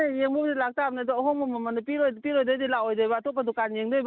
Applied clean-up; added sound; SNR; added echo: none; none; none; none.